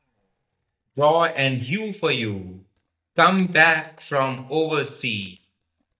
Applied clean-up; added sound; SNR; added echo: neural mask model DeepFilterNet 3.